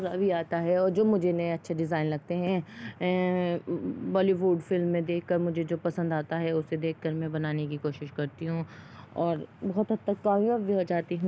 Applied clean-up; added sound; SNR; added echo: none; none; none; none.